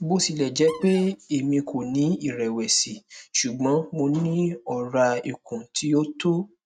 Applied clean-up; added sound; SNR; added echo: neural mask model RNNoise.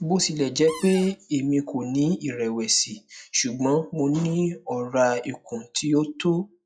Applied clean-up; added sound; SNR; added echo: classical method log-MMSE.